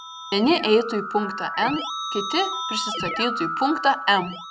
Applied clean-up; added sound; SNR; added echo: none; Keyboard (musical); 6 dB; none.